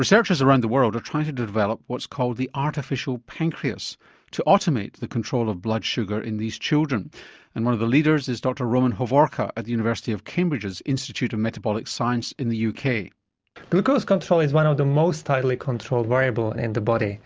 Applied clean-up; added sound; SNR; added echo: none; none; none; none.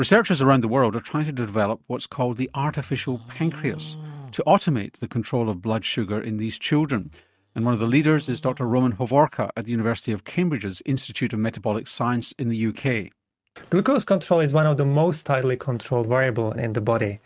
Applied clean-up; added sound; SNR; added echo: neural mask model RNNoise.